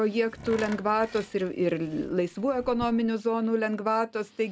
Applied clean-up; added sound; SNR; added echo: none; Tools; 18 dB; none.